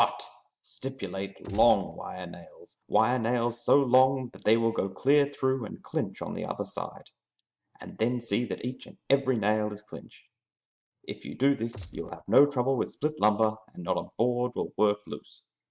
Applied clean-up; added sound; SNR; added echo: neural mask model RNNoise.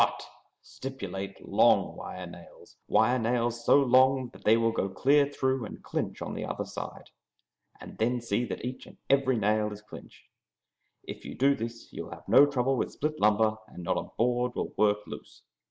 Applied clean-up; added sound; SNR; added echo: none; none; none; none.